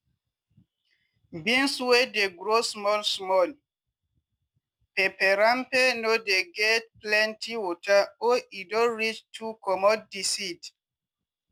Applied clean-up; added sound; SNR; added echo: none; none; none; none.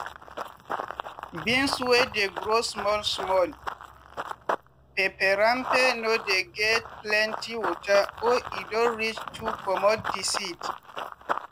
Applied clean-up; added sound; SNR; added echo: none; Run; 7 dB; none.